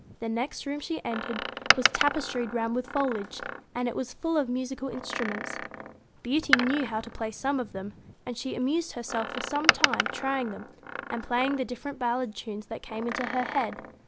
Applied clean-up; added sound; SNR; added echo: none; Door; 2 dB; none.